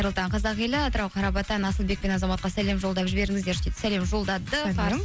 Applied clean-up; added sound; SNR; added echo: none; none; none; none.